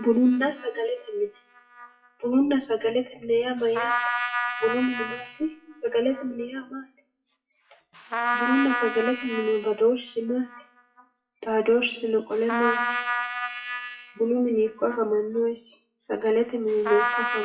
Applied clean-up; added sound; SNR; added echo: classical method WPE with log-MMSE.